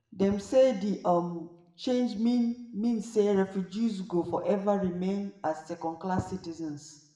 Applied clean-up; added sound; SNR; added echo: none; none; none; reverberation time 0.8 s.